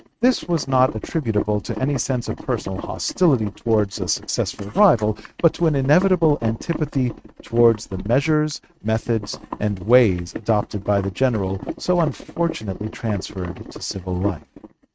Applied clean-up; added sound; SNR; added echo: neural mask model RNNoise.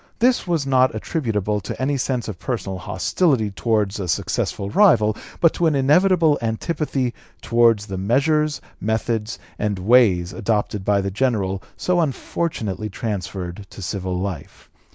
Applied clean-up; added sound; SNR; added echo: none; none; none; none.